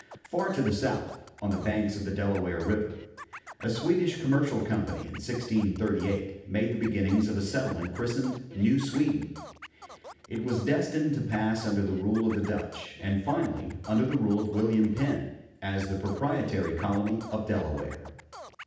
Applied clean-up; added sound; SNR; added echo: none; Scratching (performance technique); 19 dB; reverberation time 0.8 s.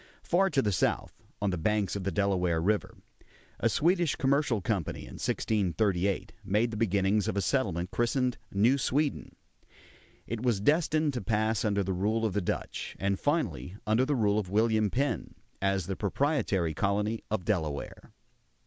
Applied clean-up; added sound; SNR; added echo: none; none; none; none.